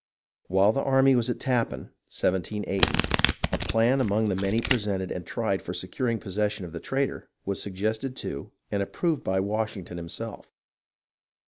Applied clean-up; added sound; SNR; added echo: none; Domestic sounds, home sounds; 2 dB; none.